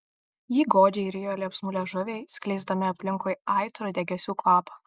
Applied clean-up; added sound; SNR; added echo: none; none; none; none.